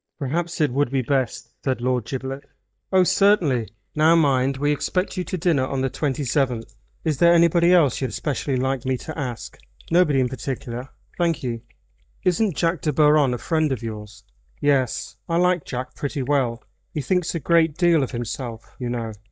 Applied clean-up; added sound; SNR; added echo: neural mask model DeepFilterNet 3.